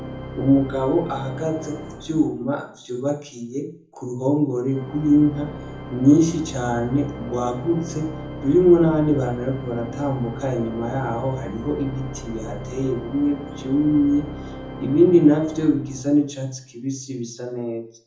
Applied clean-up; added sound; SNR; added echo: none; Organ; 13 dB; reverberation time 0.6 s.